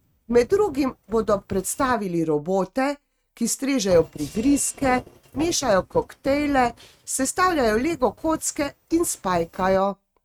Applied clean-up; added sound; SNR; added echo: neural mask model RNNoise.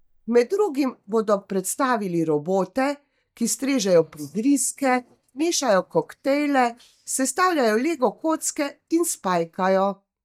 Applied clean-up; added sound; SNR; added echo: neural mask model DeepFilterNet 3.